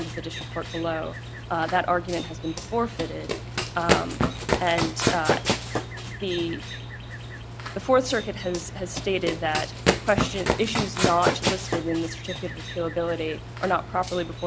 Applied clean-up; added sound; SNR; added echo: none; Run; 1 dB; none.